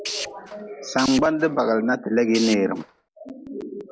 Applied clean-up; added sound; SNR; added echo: none; Tools; 11 dB; none.